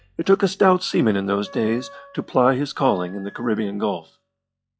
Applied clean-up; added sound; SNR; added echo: classical method log-MMSE.